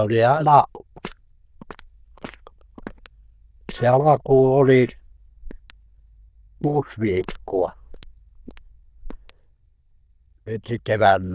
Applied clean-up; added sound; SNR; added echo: neural diffusion model UNIVERSE++.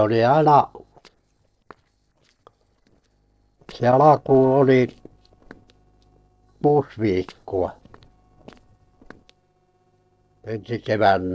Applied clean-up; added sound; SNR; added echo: neural separator model SepFormer DNS4.